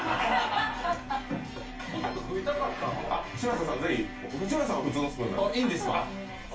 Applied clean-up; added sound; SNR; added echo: none; Wind instrument, woodwind instrument; 16 dB; reverberation time 0.2 s.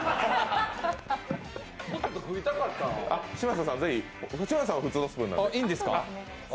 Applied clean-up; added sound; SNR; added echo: none; none; none; none.